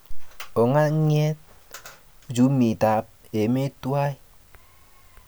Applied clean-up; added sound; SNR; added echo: none; none; none; none.